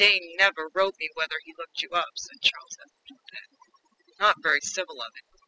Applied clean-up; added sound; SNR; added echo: classical method spectral subtraction.